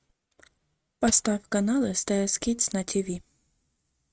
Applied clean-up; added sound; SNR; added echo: neural mask model RNNoise.